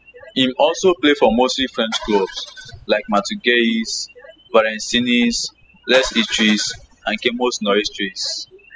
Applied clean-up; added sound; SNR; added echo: classical method spectral subtraction.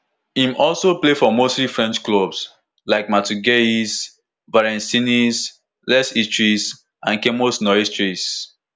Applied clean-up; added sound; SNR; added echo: none; none; none; none.